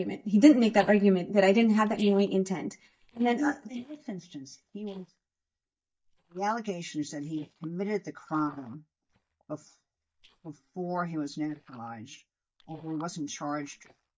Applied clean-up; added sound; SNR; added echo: neural mask model DeepFilterNet 3.